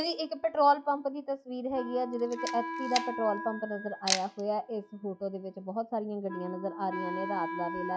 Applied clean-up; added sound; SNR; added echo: classical method log-MMSE.